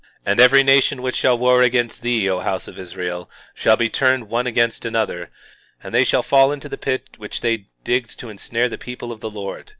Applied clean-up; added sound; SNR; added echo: none; none; none; none.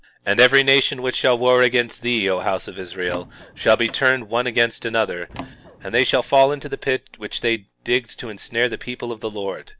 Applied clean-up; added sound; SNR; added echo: none; Door; 18 dB; none.